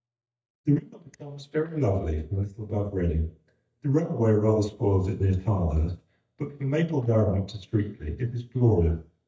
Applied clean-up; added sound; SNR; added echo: neural mask model DeepFilterNet 3.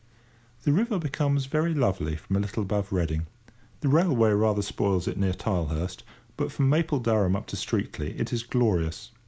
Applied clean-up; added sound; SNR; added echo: none; none; none; none.